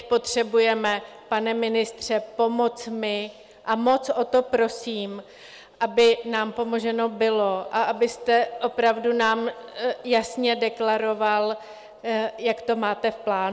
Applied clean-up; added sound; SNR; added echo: none; none; none; none.